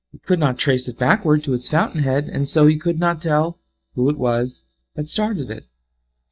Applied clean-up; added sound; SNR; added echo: neural mask model DeepFilterNet 3.